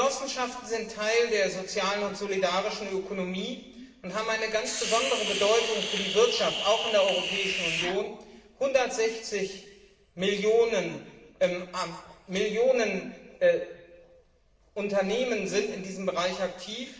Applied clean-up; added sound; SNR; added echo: none; Hiss; 3 dB; reverberation time 1.1 s.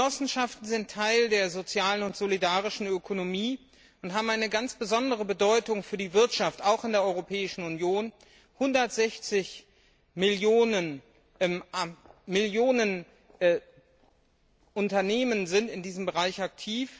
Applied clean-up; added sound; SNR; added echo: none; none; none; none.